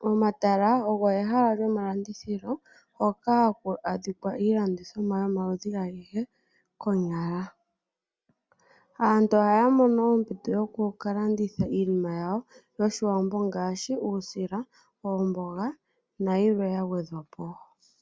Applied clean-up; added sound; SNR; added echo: none; none; none; none.